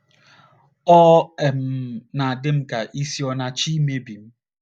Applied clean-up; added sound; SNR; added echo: none; none; none; none.